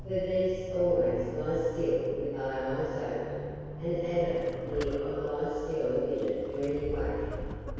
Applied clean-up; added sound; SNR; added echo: none; Squeak / Accelerating, revving, vroom / Vehicle; 10 dB; reverberation time 2.0 s.